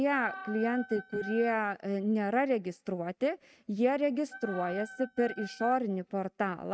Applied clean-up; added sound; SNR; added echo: neural mask model RNNoise.